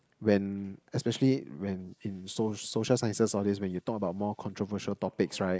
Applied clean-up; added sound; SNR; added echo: neural mask model Resemble Enhance denoiser.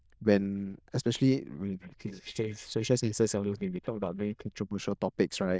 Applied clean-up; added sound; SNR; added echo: neural diffusion model UNIVERSE++.